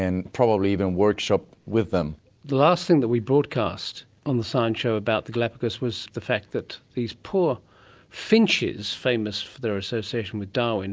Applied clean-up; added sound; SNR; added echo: none; none; none; none.